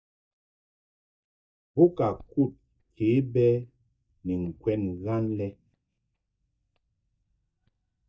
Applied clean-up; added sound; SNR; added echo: neural mask model DeepFilterNet 3.